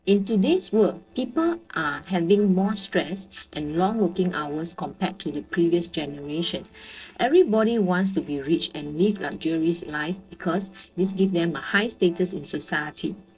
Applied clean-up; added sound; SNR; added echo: neural separator model SepFormer DNS4.